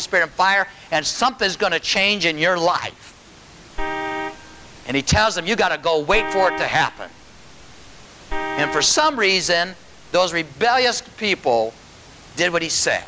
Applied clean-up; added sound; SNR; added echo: none; Vehicle horn, car horn, honking; 9 dB; none.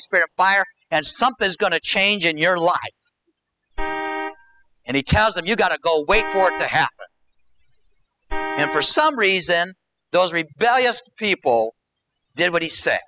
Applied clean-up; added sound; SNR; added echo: classical method spectral subtraction.